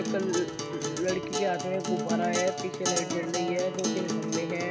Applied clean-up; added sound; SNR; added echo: none; Acoustic guitar; 0 dB; none.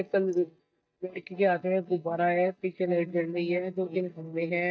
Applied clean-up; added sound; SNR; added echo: neural mask model DeepFilterNet 3.